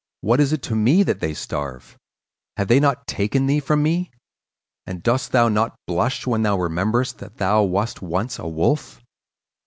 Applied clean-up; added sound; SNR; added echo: none; none; none; none.